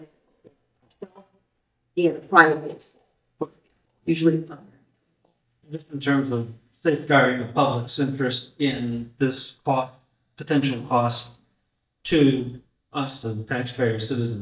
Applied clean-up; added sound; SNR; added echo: neural mask model DeepFilterNet 3.